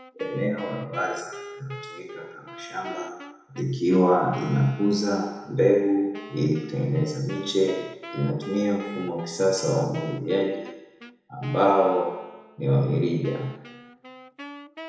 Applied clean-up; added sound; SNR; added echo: none; Wind instrument, woodwind instrument; 17 dB; reverberation time 1.0 s.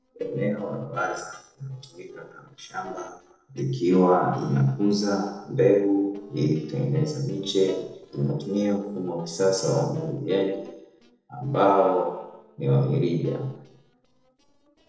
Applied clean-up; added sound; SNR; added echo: neural separator model SepFormer DNS4.